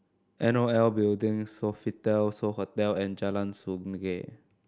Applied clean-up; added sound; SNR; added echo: none; none; none; none.